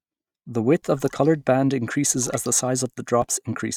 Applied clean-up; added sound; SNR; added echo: neural mask model RNNoise.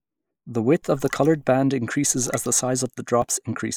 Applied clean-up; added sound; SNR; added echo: neural mask model Resemble Enhance denoiser.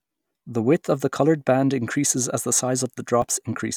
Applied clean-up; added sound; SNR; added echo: none; none; none; none.